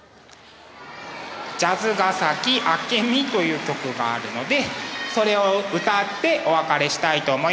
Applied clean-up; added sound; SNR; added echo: none; none; none; none.